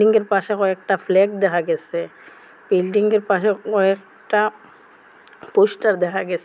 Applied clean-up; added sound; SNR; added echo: none; none; none; none.